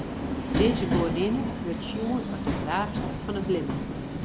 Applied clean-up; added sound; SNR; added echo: none; Subway, metro, underground; -1 dB; none.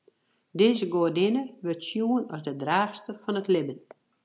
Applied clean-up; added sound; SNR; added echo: none; none; none; none.